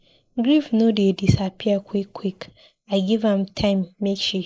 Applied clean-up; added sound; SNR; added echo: neural mask model Resemble Enhance denoiser.